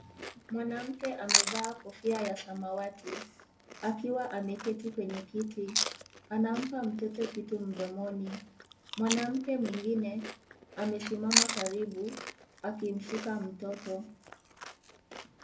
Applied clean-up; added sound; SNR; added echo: none; Chewing, mastication; 2 dB; reverberation time 0.3 s.